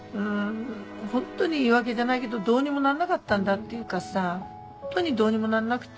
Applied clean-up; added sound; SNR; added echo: none; none; none; none.